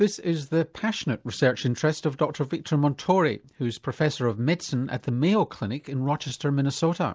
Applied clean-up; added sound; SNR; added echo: none; none; none; none.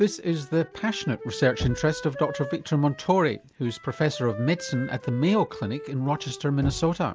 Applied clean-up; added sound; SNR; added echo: none; Wind instrument, woodwind instrument + Knock; 13 dB; none.